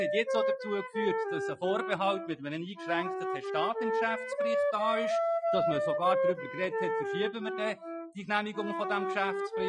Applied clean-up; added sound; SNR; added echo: classical method Wiener filter.